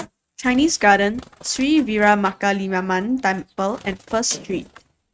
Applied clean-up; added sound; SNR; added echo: neural mask model RNNoise.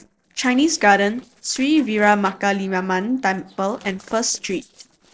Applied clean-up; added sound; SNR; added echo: neural separator model SepFormer DNS4.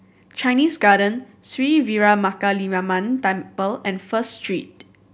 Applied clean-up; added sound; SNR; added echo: none; none; none; none.